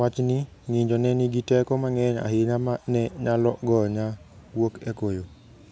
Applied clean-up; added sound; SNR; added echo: none; none; none; none.